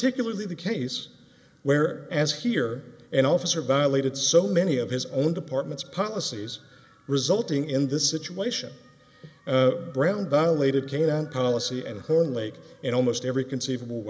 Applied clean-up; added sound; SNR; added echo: none; none; none; none.